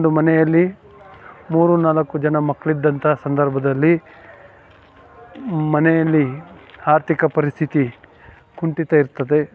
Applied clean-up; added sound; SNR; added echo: none; none; none; none.